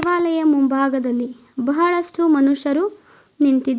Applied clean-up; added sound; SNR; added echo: none; none; none; none.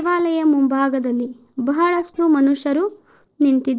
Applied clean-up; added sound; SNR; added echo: neural separator model SepFormer DNS4.